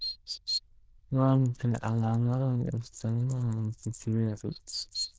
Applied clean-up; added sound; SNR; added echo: neural diffusion model UNIVERSE++.